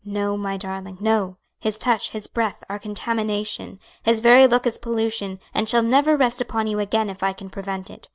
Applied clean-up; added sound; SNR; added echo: none; none; none; none.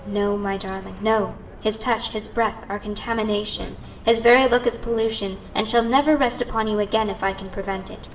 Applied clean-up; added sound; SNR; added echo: none; Car; 16 dB; reverberation time 0.8 s.